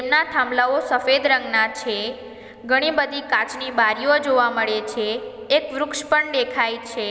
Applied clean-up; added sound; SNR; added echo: none; none; none; none.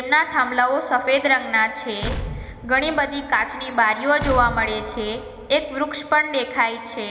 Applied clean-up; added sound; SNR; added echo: none; Explosion; 11 dB; reverberation time 0.4 s.